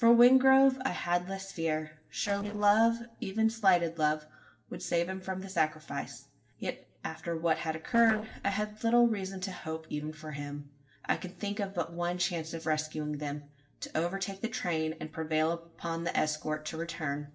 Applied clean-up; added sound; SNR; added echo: neural separator model SepFormer DNS4.